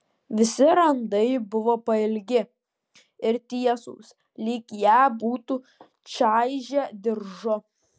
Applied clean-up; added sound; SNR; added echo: none; none; none; none.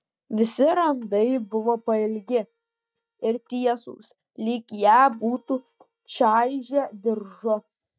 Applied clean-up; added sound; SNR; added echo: neural mask model DeepFilterNet 3.